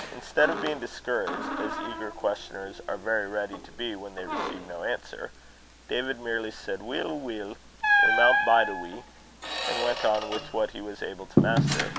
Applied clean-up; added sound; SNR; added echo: none; Squeak; 0 dB; none.